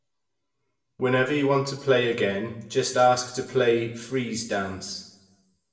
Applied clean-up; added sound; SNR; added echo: none; none; none; reverberation time 0.7 s.